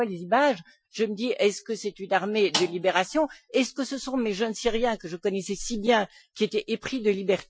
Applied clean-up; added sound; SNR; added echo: classical method Wiener filter.